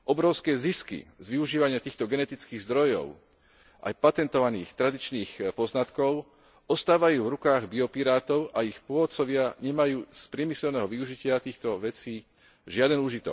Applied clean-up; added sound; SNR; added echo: none; none; none; none.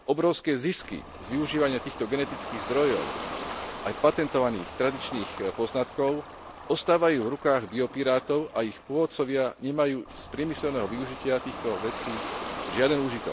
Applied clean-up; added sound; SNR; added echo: none; Ocean; 11 dB; none.